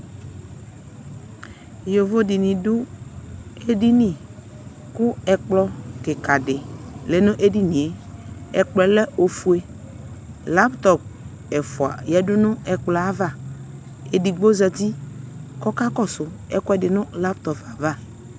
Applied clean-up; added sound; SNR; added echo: none; none; none; none.